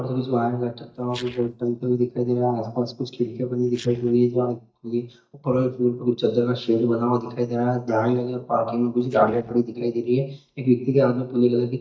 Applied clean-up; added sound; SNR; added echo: neural mask model DeepFilterNet 3.